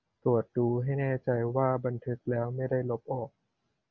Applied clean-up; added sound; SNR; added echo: none; none; none; none.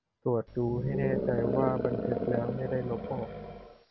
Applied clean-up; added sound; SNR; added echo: none; Animal; 0 dB; none.